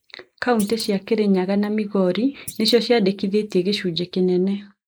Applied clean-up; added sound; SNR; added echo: neural mask model Resemble Enhance denoiser.